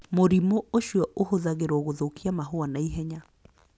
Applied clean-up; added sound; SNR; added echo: none; none; none; none.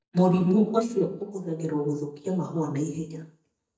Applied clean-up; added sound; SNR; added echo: neural mask model DeepFilterNet 3.